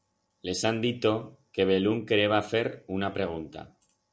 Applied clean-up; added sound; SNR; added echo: none; none; none; none.